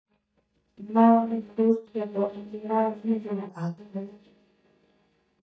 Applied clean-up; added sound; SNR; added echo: neural mask model DeepFilterNet 3.